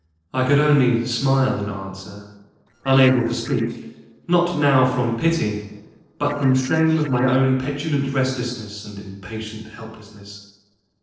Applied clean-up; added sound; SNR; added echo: neural separator model SepFormer DNS4.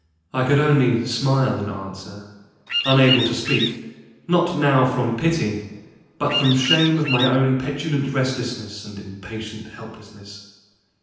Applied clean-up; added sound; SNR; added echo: none; Bird vocalization, bird call, bird song; 3 dB; reverberation time 0.9 s.